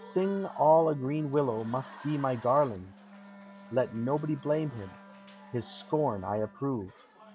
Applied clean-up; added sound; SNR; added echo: none; Applause / Crowd + Wind instrument, woodwind instrument; 20 dB; none.